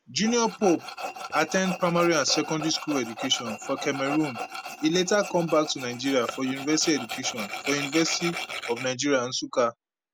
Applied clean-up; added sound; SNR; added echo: none; Tools; 10 dB; none.